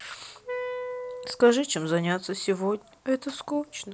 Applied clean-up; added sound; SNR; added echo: none; Wind instrument, woodwind instrument; 8 dB; none.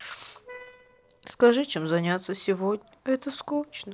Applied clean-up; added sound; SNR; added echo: neural separator model SepFormer DNS4.